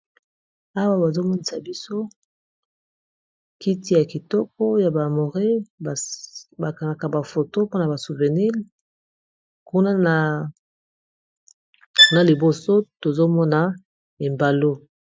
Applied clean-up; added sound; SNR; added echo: classical method Wiener filter.